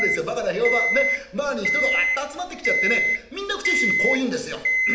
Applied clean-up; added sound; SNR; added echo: none; Alarm; -3 dB; reverberation time 0.8 s.